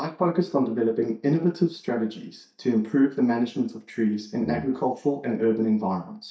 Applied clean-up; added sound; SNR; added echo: neural mask model DeepFilterNet 3.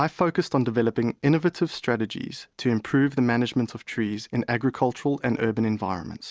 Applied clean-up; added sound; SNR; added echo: none; none; none; none.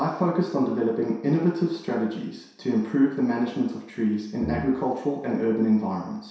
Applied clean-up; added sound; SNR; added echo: none; Brass instrument; 7 dB; reverberation time 0.7 s.